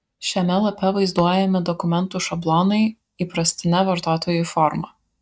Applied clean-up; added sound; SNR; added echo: neural mask model DeepFilterNet 3.